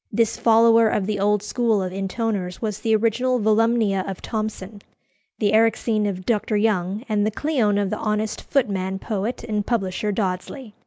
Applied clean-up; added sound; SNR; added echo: none; none; none; none.